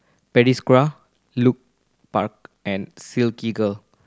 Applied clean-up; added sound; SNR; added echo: none; none; none; none.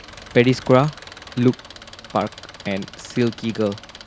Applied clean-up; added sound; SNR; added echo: none; Engine; 18 dB; none.